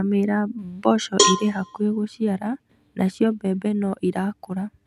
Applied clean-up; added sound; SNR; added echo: none; Cowbell; 2 dB; none.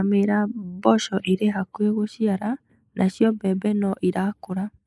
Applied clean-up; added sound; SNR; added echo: neural mask model Resemble Enhance denoiser.